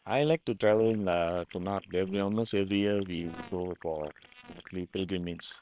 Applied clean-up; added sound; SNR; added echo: neural separator model SepFormer WHAM!.